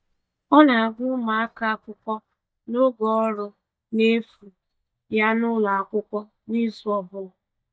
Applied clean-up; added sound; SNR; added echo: neural mask model DeepFilterNet 3.